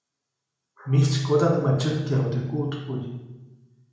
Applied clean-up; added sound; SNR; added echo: none; none; none; reverberation time 0.9 s.